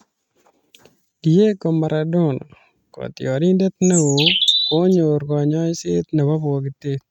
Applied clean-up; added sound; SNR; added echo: neural mask model RNNoise.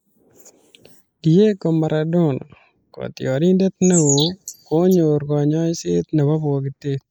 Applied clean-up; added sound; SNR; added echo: neural mask model Resemble Enhance denoiser.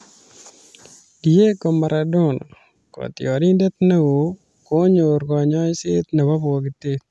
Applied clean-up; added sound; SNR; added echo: none; none; none; none.